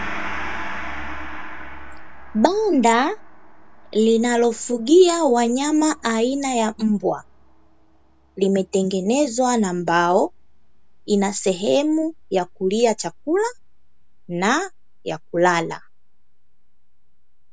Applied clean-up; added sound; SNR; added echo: none; Gong; 14 dB; none.